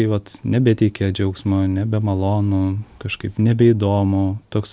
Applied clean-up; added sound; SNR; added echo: none; none; none; none.